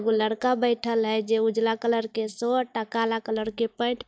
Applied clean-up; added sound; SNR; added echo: neural mask model DeepFilterNet 3.